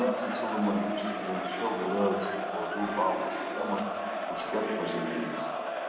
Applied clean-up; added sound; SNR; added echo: none; Crowd; 1 dB; reverberation time 1.2 s.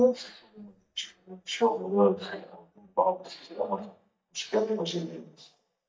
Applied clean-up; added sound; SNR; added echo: neural mask model DeepFilterNet 3.